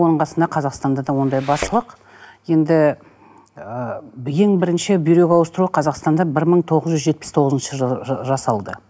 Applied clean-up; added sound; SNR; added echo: none; Thump, thud; 13 dB; none.